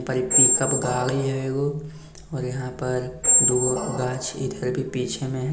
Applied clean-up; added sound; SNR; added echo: none; Squeak; -3 dB; none.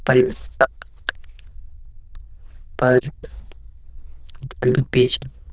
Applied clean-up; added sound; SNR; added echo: neural diffusion model UNIVERSE++.